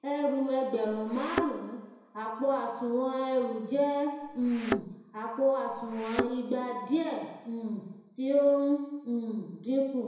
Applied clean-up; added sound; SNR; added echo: none; Thump, thud; 6 dB; reverberation time 1.0 s.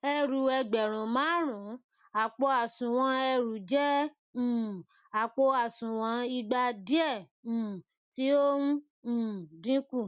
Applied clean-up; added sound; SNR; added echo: none; none; none; none.